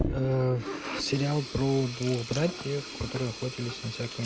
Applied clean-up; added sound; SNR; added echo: none; Sink (filling or washing); 8 dB; none.